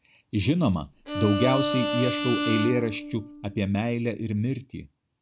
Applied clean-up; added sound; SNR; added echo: none; Bowed string instrument; 4 dB; none.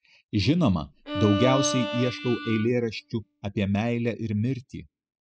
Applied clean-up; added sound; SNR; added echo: classical method spectral subtraction.